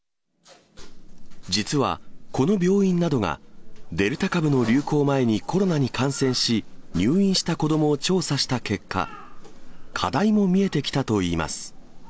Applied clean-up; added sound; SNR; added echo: none; none; none; none.